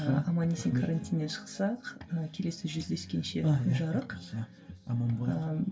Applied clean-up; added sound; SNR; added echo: none; none; none; reverberation time 0.2 s.